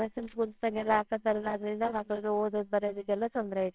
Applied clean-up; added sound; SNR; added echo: neural separator model SepFormer WHAMR!.